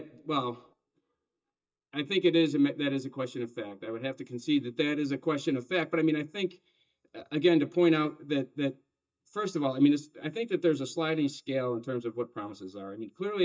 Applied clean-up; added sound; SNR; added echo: neural mask model DeepFilterNet 3.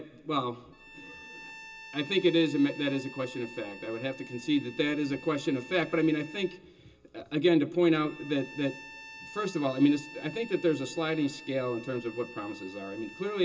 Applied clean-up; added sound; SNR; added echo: none; Bowed string instrument; 18 dB; reverberation time 0.2 s.